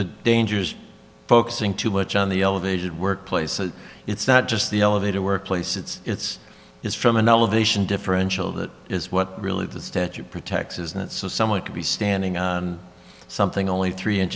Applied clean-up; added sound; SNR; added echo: none; none; none; none.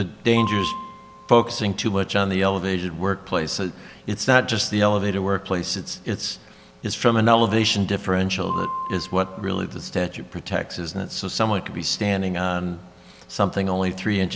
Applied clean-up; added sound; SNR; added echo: none; Piano; 10 dB; none.